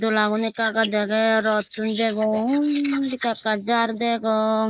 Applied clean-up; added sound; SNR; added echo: neural mask model Resemble Enhance denoiser.